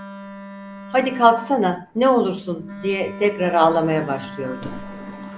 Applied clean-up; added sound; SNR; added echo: none; Wind instrument, woodwind instrument; 15 dB; none.